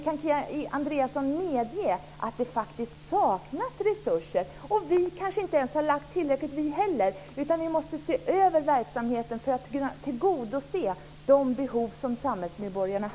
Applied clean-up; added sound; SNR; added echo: none; none; none; none.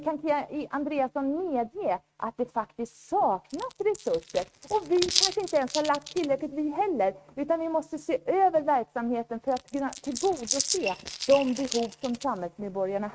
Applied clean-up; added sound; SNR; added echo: neural mask model RNNoise.